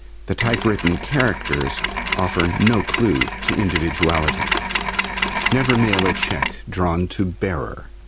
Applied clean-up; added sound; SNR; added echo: none; Mechanisms; 3 dB; none.